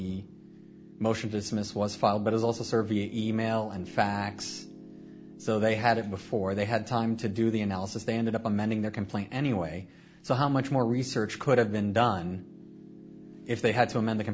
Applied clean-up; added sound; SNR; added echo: none; Piano; 19 dB; none.